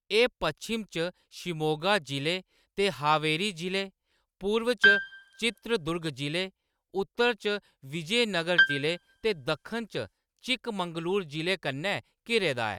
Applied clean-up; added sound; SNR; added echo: neural mask model RNNoise.